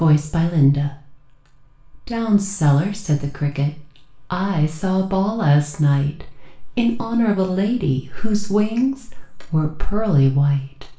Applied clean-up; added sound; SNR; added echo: none; none; none; reverberation time 0.4 s.